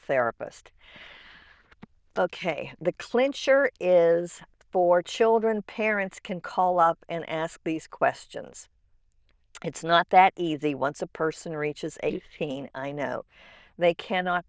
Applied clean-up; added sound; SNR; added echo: neural diffusion model UNIVERSE++.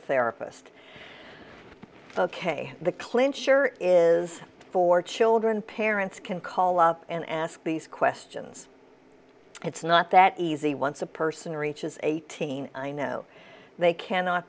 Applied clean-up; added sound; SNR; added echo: none; none; none; none.